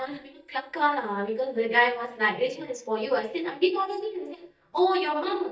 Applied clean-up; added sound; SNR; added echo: neural mask model DeepFilterNet 3.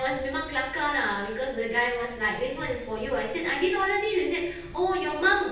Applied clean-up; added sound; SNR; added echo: none; Zipper (clothing); 19 dB; reverberation time 0.9 s.